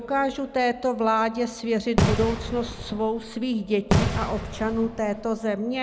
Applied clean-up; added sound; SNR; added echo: none; Fireworks; 1 dB; none.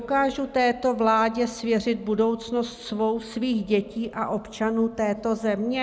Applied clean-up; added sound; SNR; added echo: none; none; none; none.